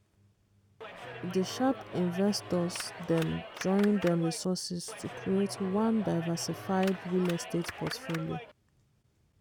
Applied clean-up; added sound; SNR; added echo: none; Clapping; 11 dB; none.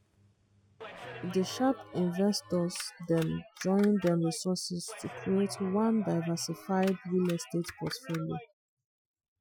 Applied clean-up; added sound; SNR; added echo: classical method Wiener filter.